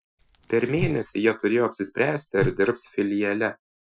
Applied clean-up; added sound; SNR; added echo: classical method Wiener filter.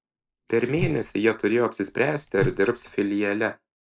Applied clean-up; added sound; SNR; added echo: neural mask model Resemble Enhance denoiser.